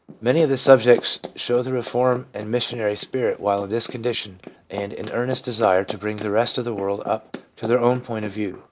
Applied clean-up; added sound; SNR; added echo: neural mask model Resemble Enhance denoiser.